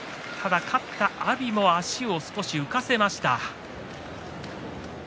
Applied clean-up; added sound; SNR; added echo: none; none; none; none.